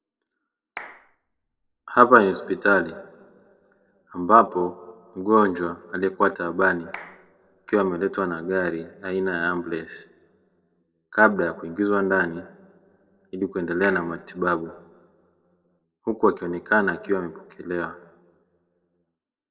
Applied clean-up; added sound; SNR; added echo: neural separator model SepFormer DNS4.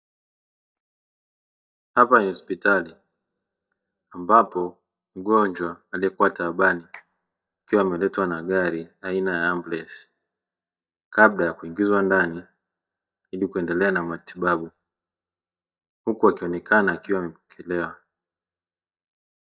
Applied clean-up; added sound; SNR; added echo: neural mask model DeepFilterNet 3.